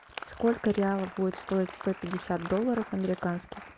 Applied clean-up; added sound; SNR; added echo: none; Applause; 14 dB; none.